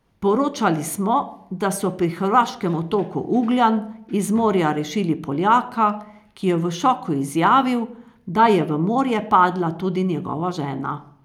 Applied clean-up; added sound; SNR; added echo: none; none; none; none.